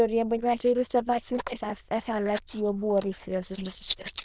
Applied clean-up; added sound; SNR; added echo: neural diffusion model UNIVERSE++.